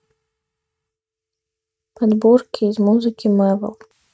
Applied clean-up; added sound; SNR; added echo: neural mask model RNNoise.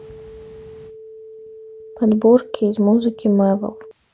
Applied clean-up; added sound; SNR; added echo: none; Telephone; 19 dB; none.